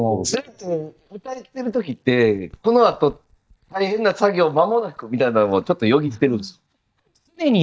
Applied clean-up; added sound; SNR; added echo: neural mask model DeepFilterNet 3.